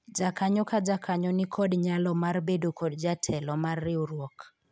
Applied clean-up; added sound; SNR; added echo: none; none; none; none.